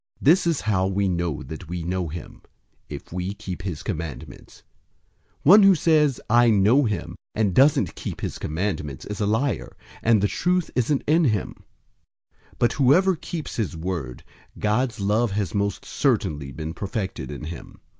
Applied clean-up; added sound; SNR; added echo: none; none; none; none.